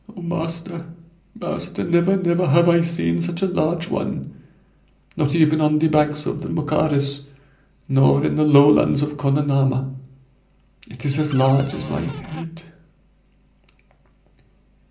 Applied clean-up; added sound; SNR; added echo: none; Cupboard open or close; 17 dB; reverberation time 0.5 s.